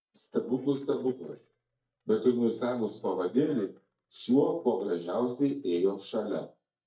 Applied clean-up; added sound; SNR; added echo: neural mask model DeepFilterNet 3.